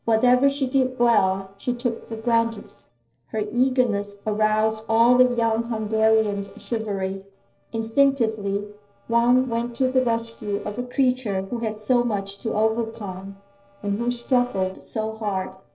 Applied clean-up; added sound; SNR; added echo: neural separator model SepFormer DNS4.